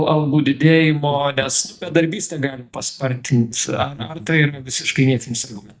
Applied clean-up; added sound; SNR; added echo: neural mask model DeepFilterNet 3.